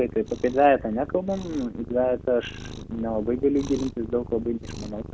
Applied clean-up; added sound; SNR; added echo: none; Cat; 13 dB; none.